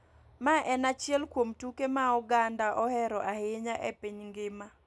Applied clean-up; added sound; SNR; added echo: none; none; none; none.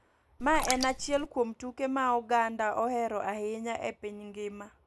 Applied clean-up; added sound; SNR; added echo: neural mask model Resemble Enhance denoiser.